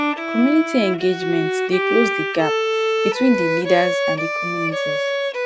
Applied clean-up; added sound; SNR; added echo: none; Bowed string instrument; 0 dB; none.